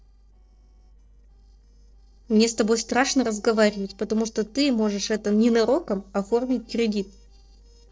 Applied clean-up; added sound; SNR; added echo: neural separator model SepFormer DNS4.